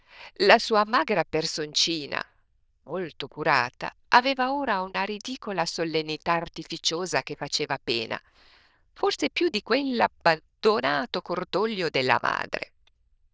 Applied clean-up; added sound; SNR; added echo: neural diffusion model UNIVERSE++.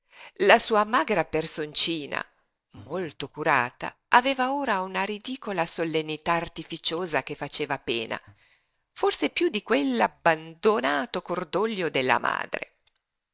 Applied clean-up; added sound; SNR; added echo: neural mask model DeepFilterNet 3.